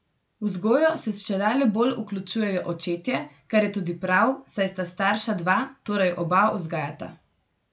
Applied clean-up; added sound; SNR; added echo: none; none; none; none.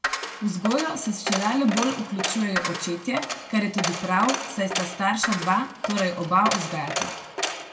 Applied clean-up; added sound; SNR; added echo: none; Coin (dropping); 5 dB; reverberation time 0.9 s.